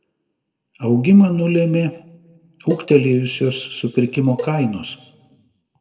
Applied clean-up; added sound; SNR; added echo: neural separator model SepFormer DNS4.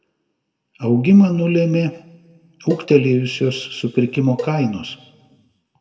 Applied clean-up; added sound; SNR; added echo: none; Cowbell; 16 dB; reverberation time 1.1 s.